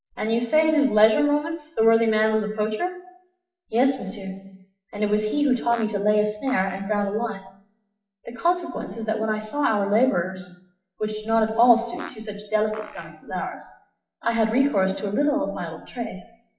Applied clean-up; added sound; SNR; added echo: classical method WPE with log-MMSE.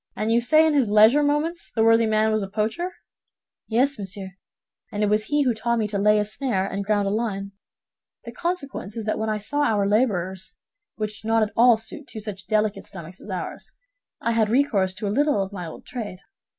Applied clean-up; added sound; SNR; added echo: none; none; none; none.